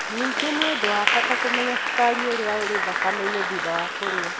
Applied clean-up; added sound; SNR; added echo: none; Applause; -2 dB; none.